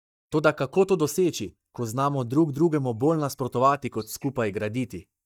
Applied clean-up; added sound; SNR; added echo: neural mask model DeepFilterNet 3.